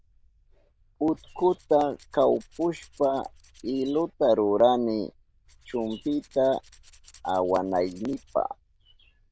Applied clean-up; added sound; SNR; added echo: neural diffusion model UNIVERSE++.